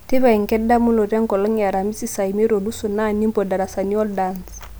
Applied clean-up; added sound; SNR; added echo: none; none; none; none.